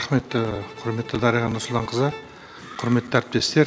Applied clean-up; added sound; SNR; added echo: none; Bowed string instrument; 19 dB; none.